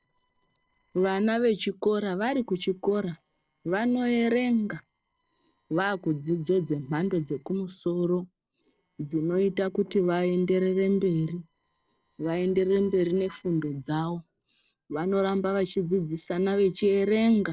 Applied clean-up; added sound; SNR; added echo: neural separator model SepFormer DNS4.